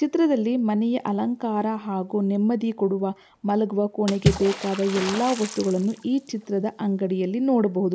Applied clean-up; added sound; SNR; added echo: none; Water / Splash, splatter; 11 dB; none.